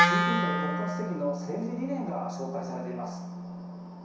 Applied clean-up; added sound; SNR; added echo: none; Wind instrument, woodwind instrument; -5 dB; reverberation time 0.7 s.